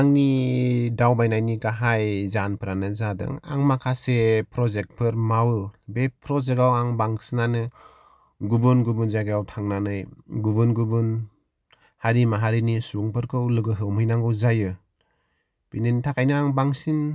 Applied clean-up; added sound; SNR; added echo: none; none; none; none.